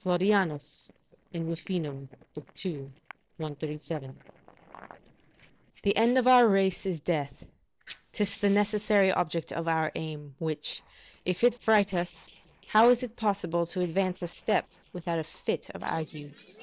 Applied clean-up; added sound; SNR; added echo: neural separator model SepFormer DNS4.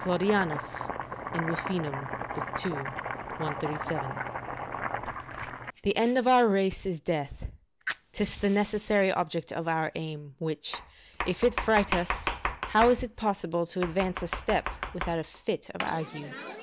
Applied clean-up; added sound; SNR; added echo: none; Domestic sounds, home sounds; 7 dB; none.